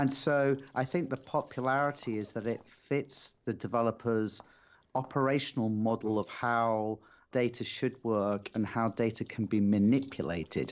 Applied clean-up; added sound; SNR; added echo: neural mask model Resemble Enhance denoiser.